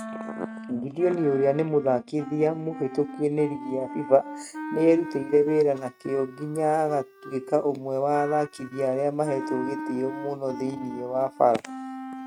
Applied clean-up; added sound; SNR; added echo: neural mask model RNNoise.